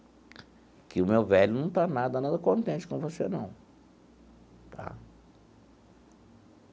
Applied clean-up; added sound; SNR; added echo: none; none; none; none.